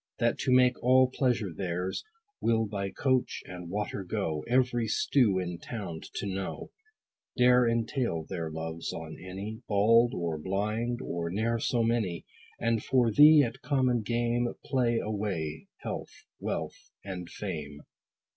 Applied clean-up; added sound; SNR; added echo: none; none; none; none.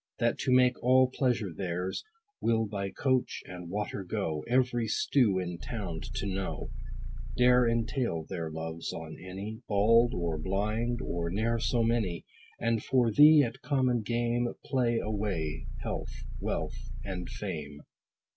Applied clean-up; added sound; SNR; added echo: none; Idling / Car; 3 dB; none.